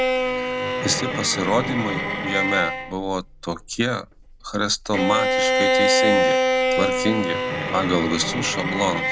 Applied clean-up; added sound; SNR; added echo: none; Bowed string instrument; -2 dB; none.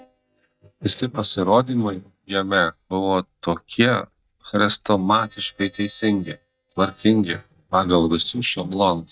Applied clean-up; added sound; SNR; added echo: neural mask model DeepFilterNet 3.